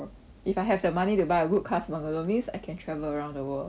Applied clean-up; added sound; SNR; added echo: none; none; none; none.